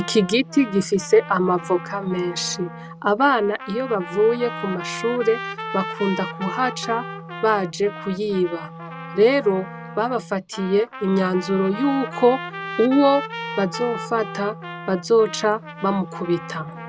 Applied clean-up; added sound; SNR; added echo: none; Trumpet + Wind instrument, woodwind instrument; 11 dB; none.